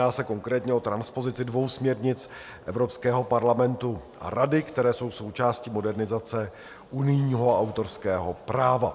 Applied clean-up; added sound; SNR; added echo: none; none; none; none.